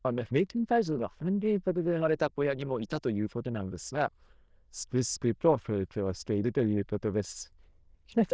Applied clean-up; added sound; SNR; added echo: neural diffusion model UNIVERSE++.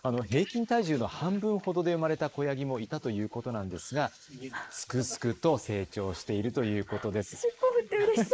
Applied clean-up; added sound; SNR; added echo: neural mask model Resemble Enhance denoiser.